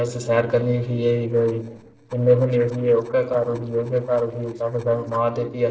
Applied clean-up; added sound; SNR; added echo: neural separator model SepFormer DNS4.